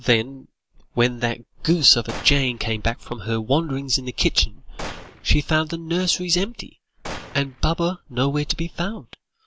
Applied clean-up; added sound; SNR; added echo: none; Gunshot, gunfire; 15 dB; none.